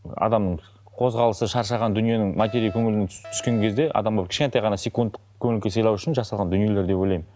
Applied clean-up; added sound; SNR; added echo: none; Alarm; 17 dB; none.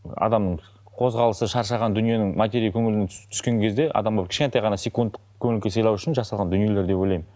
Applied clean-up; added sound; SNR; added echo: none; none; none; none.